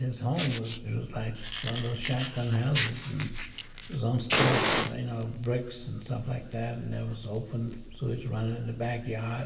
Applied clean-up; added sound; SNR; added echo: none; Fire; 3 dB; reverberation time 1.0 s.